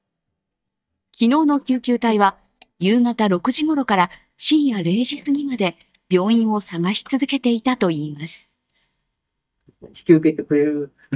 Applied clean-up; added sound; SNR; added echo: neural mask model DeepFilterNet 3.